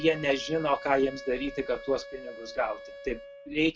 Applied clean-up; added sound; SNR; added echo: none; Wind instrument, woodwind instrument; 14 dB; none.